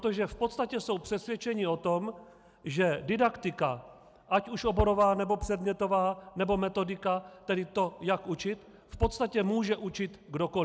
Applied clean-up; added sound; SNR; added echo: none; none; none; none.